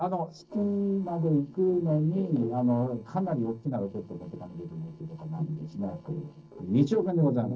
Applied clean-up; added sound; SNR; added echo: neural separator model SepFormer DNS4.